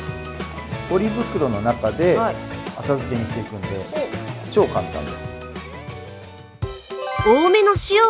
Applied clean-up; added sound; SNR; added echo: none; none; none; none.